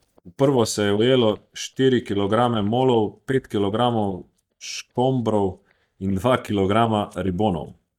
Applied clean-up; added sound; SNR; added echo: neural mask model DeepFilterNet 3.